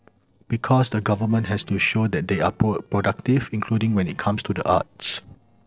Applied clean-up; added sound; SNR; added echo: neural separator model SepFormer DNS4.